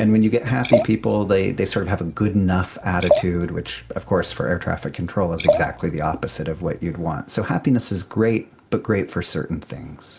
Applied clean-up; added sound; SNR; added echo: none; Liquid; 4 dB; none.